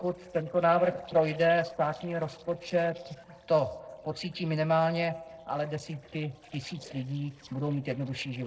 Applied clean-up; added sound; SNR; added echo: neural separator model SepFormer DNS4.